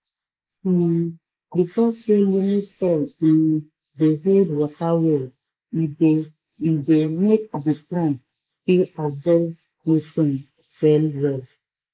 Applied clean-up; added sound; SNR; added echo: neural mask model Resemble Enhance denoiser.